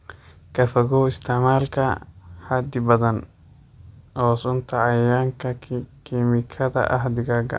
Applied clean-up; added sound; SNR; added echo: none; none; none; none.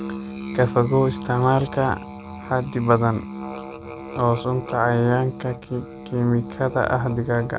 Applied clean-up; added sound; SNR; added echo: none; Musical instrument; 12 dB; none.